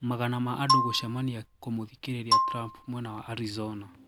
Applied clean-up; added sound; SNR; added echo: none; Marimba, xylophone; -2 dB; none.